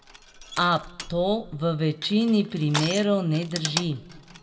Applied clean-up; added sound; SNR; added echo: none; Crushing; 12 dB; reverberation time 1.2 s.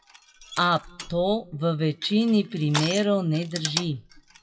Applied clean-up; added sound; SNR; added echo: classical method WPE with log-MMSE.